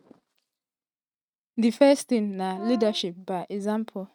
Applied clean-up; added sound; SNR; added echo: neural mask model RNNoise.